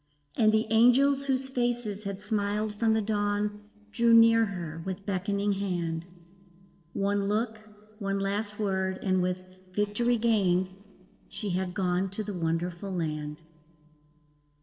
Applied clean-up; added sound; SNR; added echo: neural separator model SepFormer DNS4.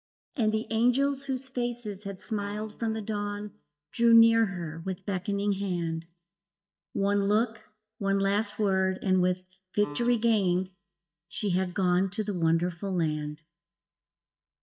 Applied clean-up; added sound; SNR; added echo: neural mask model DeepFilterNet 3.